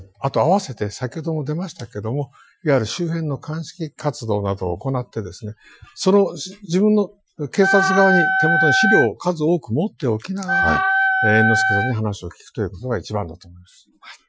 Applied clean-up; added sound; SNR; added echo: classical method Wiener filter.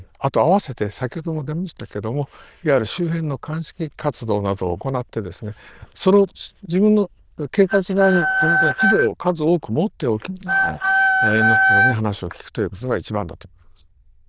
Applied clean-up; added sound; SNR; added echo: neural diffusion model UNIVERSE++.